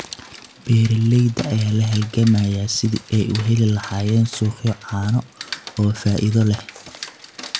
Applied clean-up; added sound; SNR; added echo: none; Rain; 17 dB; none.